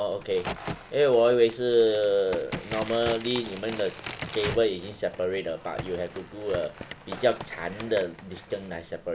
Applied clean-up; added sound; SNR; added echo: none; Crack; 12 dB; none.